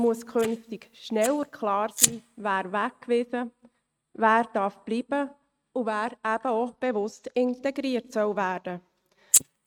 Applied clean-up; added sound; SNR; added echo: neural mask model RNNoise.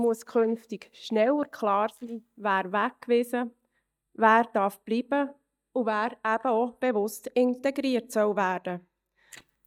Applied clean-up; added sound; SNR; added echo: neural mask model DeepFilterNet 3.